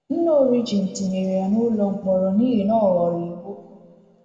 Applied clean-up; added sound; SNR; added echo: none; none; none; reverberation time 1.9 s.